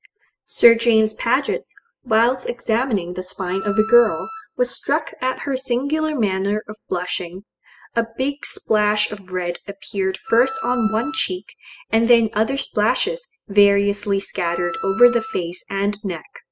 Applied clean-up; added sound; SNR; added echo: classical method spectral subtraction.